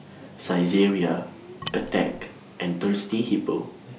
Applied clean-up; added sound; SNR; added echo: none; Wood; 10 dB; none.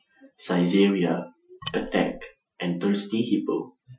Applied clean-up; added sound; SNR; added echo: classical method Wiener filter.